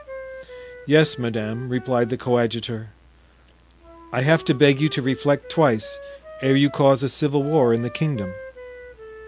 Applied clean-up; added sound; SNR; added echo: none; Wind instrument, woodwind instrument; 18 dB; none.